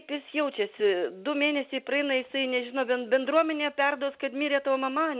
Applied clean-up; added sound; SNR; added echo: none; none; none; none.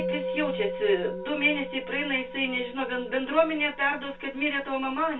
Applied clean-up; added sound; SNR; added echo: none; Musical instrument; 9 dB; reverberation time 0.2 s.